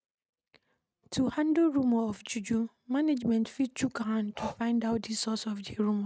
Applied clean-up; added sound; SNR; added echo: neural mask model RNNoise.